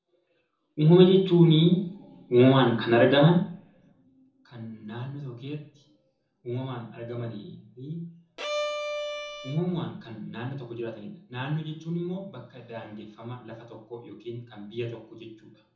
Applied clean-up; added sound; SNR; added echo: none; Bowed string instrument; 7 dB; reverberation time 0.6 s.